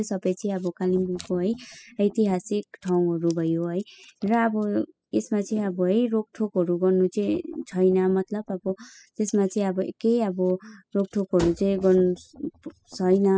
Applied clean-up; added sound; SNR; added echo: classical method spectral subtraction.